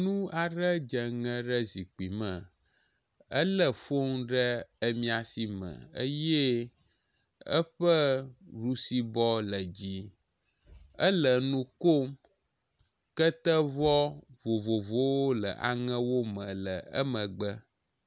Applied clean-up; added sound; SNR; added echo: none; none; none; none.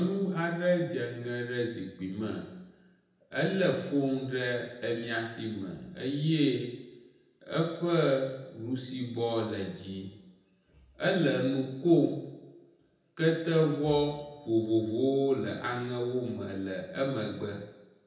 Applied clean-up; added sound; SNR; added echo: none; none; none; reverberation time 0.9 s.